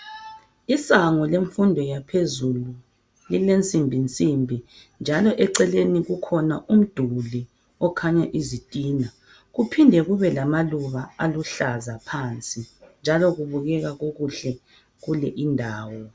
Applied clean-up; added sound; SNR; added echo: none; none; none; none.